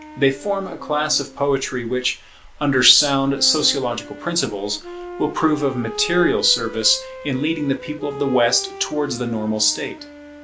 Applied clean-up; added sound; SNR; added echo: none; Wind instrument, woodwind instrument; 15 dB; none.